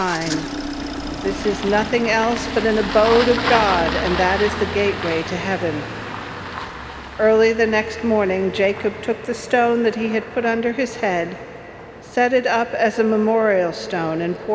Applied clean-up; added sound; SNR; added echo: none; Engine starting; 9 dB; none.